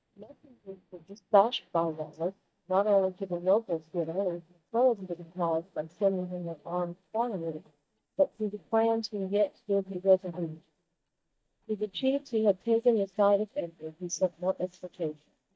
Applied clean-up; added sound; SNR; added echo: neural mask model DeepFilterNet 3.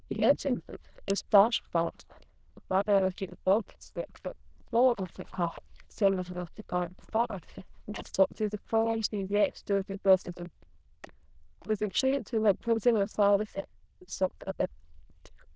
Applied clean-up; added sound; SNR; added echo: neural diffusion model UNIVERSE++.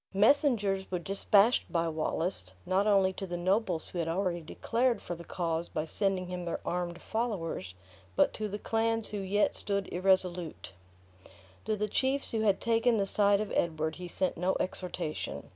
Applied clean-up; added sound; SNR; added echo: none; none; none; none.